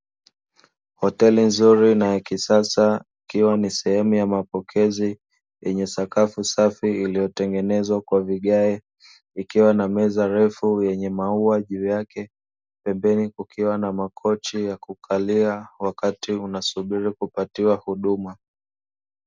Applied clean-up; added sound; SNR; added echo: none; none; none; none.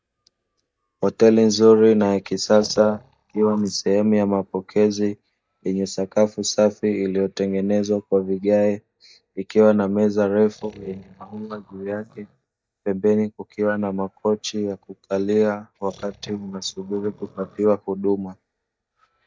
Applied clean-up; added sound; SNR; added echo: neural mask model DeepFilterNet 3.